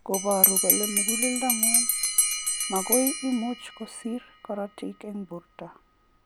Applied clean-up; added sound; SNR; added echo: none; Bell; -3 dB; none.